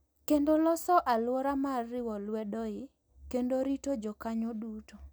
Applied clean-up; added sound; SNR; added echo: none; none; none; none.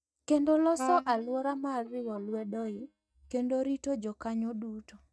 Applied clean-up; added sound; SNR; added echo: neural mask model DeepFilterNet 3.